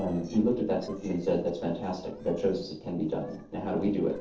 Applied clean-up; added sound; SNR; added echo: neural separator model SepFormer DNS4.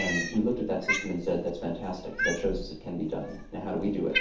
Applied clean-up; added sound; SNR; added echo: none; Cat; 4 dB; reverberation time 0.5 s.